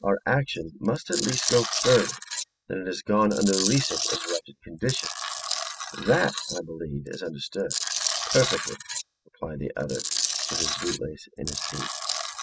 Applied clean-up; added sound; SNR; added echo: classical method spectral subtraction.